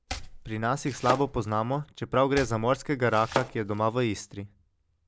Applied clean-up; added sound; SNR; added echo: none; Domestic sounds, home sounds; 9 dB; none.